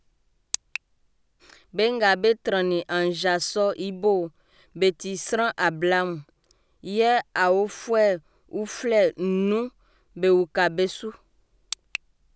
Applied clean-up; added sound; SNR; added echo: none; none; none; none.